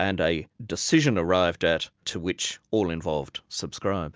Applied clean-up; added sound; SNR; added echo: none; none; none; none.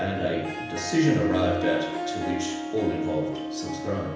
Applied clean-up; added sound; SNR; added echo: none; Harp; 3 dB; reverberation time 0.9 s.